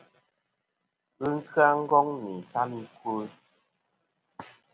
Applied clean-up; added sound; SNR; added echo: none; none; none; none.